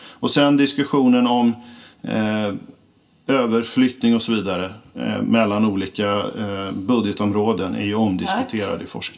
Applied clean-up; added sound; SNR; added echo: none; none; none; reverberation time 0.2 s.